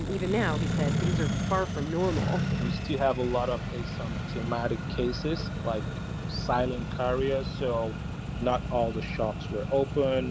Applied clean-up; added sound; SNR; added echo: none; Accelerating, revving, vroom; 1 dB; none.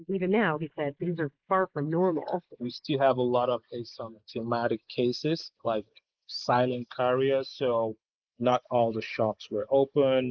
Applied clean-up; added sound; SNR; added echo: neural mask model Resemble Enhance denoiser.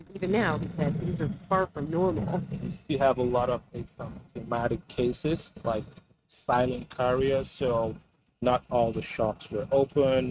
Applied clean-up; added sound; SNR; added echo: neural mask model RNNoise.